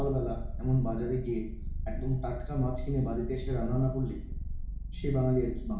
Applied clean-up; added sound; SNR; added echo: none; Purr; 3 dB; reverberation time 0.6 s.